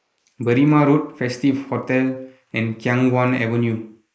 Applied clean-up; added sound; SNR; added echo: neural mask model Resemble Enhance denoiser.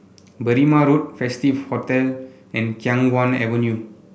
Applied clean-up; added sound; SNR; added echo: none; none; none; none.